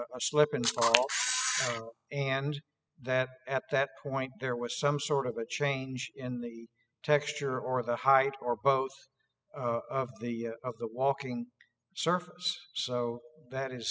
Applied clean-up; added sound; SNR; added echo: classical method spectral subtraction.